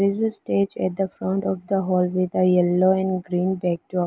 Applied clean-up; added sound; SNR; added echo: none; none; none; none.